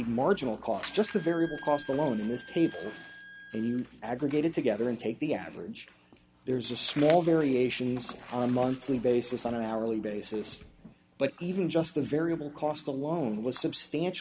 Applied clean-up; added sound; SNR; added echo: none; Wind instrument, woodwind instrument; 18 dB; none.